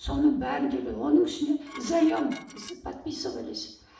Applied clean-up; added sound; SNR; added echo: none; Dishes, pots, and pans; 20 dB; reverberation time 0.7 s.